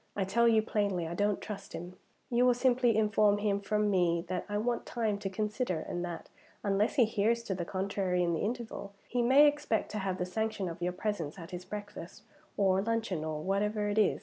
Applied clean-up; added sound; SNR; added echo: none; none; none; none.